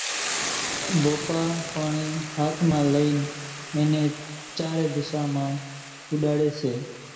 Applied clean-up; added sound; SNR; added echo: none; Boiling / Hiss; 8 dB; reverberation time 1.8 s.